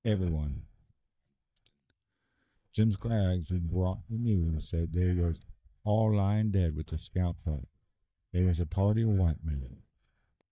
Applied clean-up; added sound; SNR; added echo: neural mask model DeepFilterNet 3.